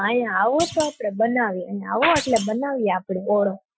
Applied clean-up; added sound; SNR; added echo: classical method Wiener filter.